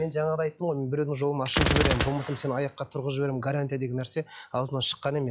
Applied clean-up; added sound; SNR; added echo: classical method log-MMSE.